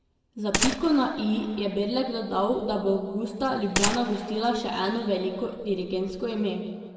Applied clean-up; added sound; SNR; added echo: none; Gunshot, gunfire; 7 dB; reverberation time 1.5 s.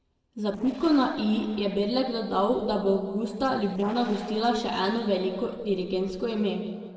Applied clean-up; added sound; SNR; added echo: neural separator model SepFormer DNS4.